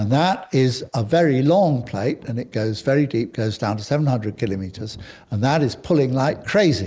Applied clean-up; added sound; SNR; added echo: neural mask model Resemble Enhance denoiser.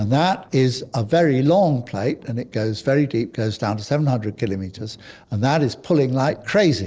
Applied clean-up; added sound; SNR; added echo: neural separator model SepFormer DNS4.